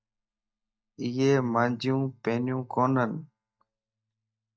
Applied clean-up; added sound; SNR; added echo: neural mask model DeepFilterNet 3.